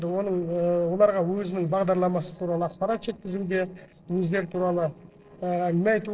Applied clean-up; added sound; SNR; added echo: neural separator model SepFormer DNS4.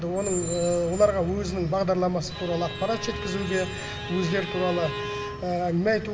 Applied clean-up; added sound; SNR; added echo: none; Bowed string instrument; 9 dB; reverberation time 1.0 s.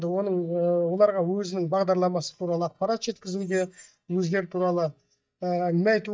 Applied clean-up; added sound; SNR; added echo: neural mask model DeepFilterNet 3.